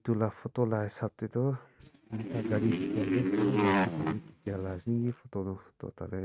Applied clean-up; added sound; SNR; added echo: neural mask model RNNoise.